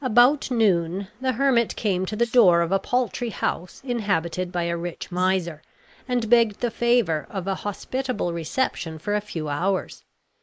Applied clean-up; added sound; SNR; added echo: neural mask model Resemble Enhance denoiser.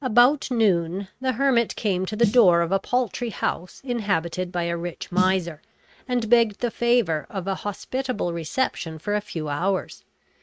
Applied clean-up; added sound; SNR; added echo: neural mask model RNNoise.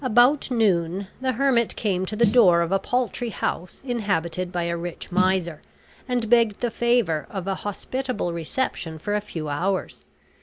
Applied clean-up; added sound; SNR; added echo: none; Snare drum; 9 dB; none.